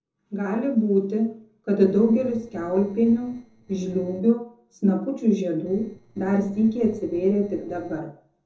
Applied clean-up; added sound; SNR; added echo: neural separator model SepFormer DNS4.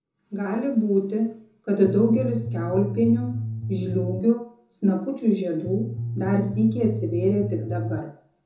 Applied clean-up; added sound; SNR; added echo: none; Bass guitar; 5 dB; reverberation time 0.5 s.